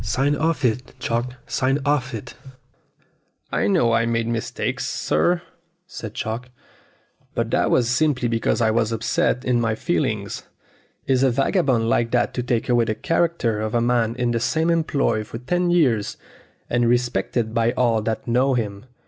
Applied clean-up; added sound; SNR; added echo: none; Knock; 12 dB; none.